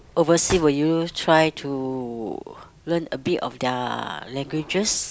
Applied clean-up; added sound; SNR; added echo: none; Drawer open or close; 19 dB; none.